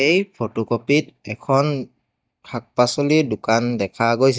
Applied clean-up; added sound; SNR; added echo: neural mask model DeepFilterNet 3.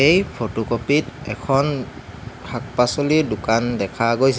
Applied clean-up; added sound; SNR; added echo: none; none; none; none.